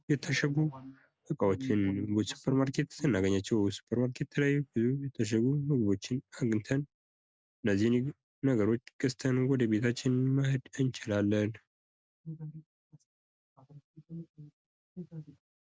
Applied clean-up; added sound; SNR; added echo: none; none; none; none.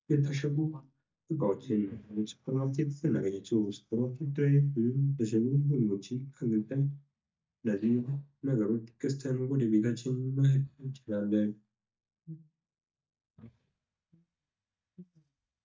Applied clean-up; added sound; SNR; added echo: neural mask model DeepFilterNet 3.